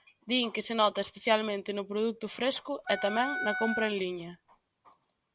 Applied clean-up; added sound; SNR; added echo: none; Wind instrument, woodwind instrument; 6 dB; none.